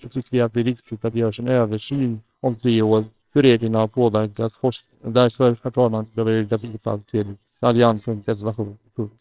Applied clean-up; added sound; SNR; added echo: neural separator model SepFormer WHAMR!.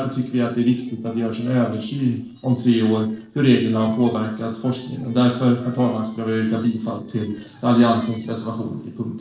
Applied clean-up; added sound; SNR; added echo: neural separator model SepFormer DNS4.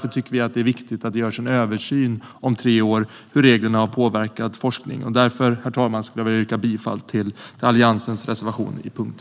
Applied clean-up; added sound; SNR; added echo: none; none; none; none.